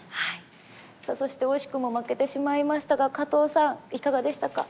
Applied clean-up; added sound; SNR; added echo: none; none; none; none.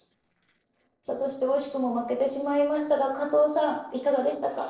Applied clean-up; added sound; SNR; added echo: neural separator model SepFormer DNS4.